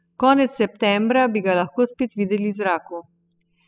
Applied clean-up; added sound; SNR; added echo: classical method spectral subtraction.